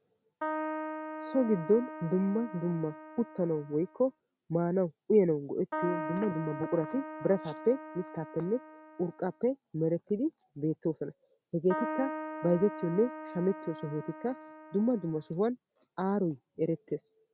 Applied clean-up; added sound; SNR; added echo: none; Keyboard (musical); 9 dB; none.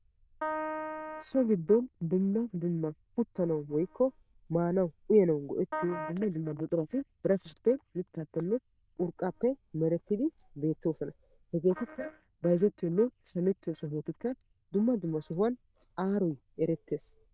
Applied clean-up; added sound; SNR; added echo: neural diffusion model UNIVERSE++.